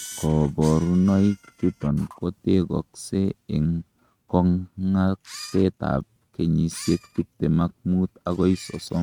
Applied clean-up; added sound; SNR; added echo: neural mask model RNNoise.